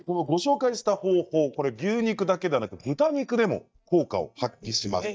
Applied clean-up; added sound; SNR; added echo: neural mask model DeepFilterNet 3.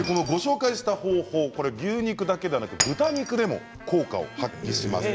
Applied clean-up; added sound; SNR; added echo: none; Shatter; 12 dB; none.